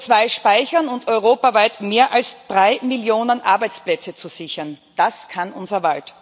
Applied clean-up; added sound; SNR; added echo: none; none; none; none.